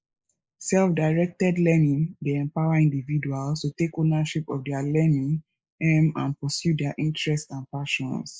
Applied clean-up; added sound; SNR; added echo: neural mask model Resemble Enhance denoiser.